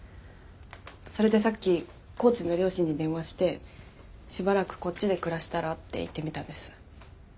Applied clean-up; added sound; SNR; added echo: none; none; none; none.